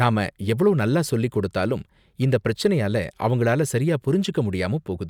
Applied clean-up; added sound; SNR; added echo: none; none; none; none.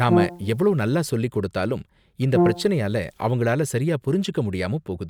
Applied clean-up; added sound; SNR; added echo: none; Brass instrument; 2 dB; none.